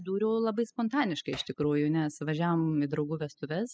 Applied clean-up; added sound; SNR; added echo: classical method spectral subtraction.